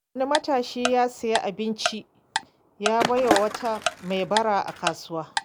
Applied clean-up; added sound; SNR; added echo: none; Tick-tock + Skateboard; 4 dB; none.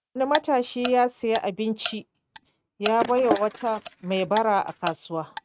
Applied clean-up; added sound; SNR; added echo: neural mask model RNNoise.